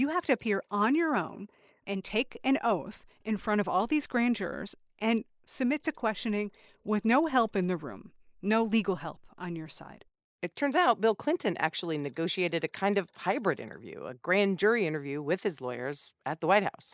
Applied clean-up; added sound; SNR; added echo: neural mask model Resemble Enhance denoiser.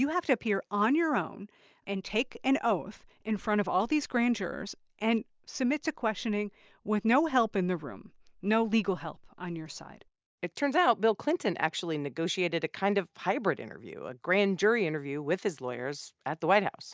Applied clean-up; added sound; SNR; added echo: none; none; none; none.